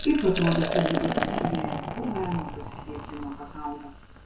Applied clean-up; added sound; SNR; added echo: none; Liquid; 2 dB; reverberation time 0.3 s.